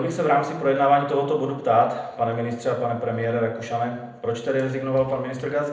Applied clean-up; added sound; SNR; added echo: none; none; none; reverberation time 0.7 s.